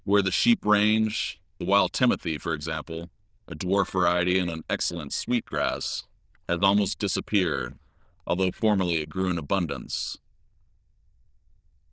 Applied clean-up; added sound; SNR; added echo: neural diffusion model UNIVERSE++.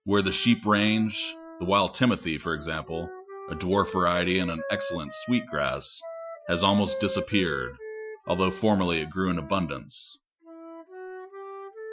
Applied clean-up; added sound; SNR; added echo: classical method Wiener filter.